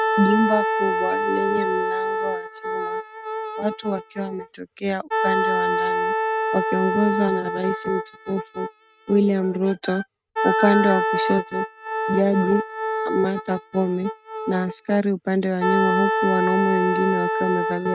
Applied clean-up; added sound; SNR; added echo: neural mask model RNNoise.